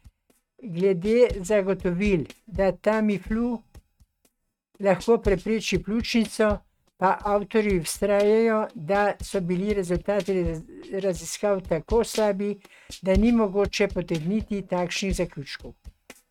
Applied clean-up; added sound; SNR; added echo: neural mask model RNNoise.